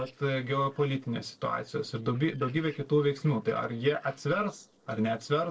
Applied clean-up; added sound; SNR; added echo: neural separator model SepFormer DNS4.